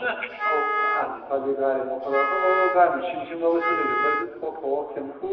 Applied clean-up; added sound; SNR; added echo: none; Wind instrument, woodwind instrument; 2 dB; reverberation time 1.3 s.